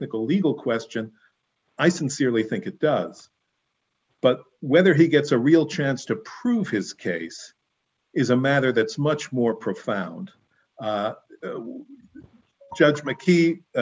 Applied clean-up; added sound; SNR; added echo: none; none; none; none.